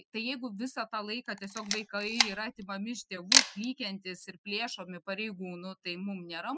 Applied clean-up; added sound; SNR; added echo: classical method spectral subtraction.